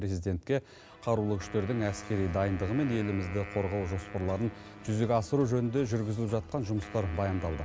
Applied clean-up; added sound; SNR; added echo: none; Wind instrument, woodwind instrument; 16 dB; none.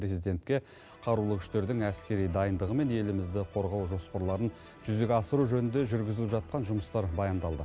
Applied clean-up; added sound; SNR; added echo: none; none; none; none.